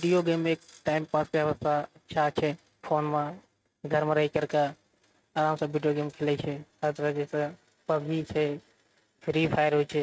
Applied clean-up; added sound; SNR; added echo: neural mask model RNNoise.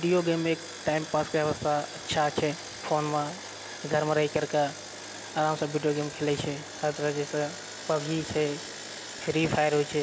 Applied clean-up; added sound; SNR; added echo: none; Engine; 13 dB; none.